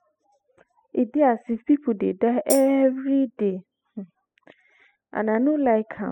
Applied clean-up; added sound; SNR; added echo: classical method spectral subtraction.